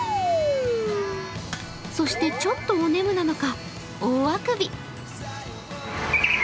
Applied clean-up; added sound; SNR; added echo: none; Tap; 19 dB; none.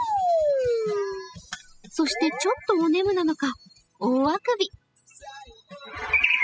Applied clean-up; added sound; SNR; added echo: classical method spectral subtraction.